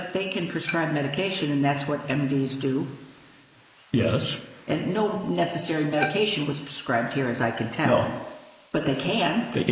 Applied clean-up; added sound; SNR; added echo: neural mask model Resemble Enhance denoiser.